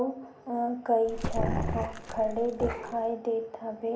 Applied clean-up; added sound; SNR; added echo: none; Growling; 2 dB; none.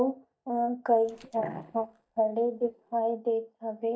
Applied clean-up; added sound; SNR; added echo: neural mask model DeepFilterNet 3.